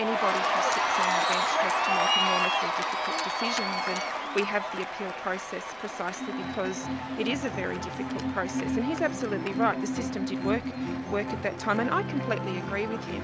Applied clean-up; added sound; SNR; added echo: none; Cheering; -3 dB; none.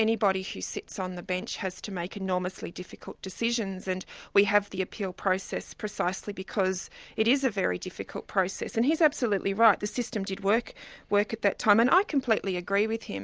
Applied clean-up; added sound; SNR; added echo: none; none; none; none.